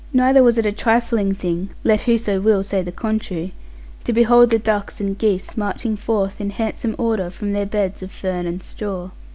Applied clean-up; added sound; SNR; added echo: none; Chink, clink; 17 dB; none.